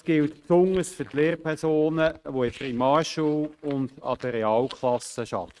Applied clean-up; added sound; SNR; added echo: neural mask model RNNoise.